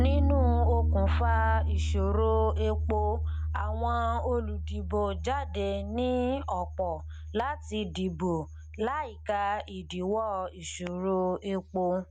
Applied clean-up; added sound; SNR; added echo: none; Piano; 0 dB; none.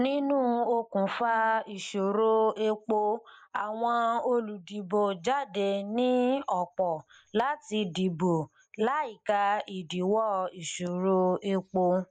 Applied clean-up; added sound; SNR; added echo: neural mask model Resemble Enhance denoiser.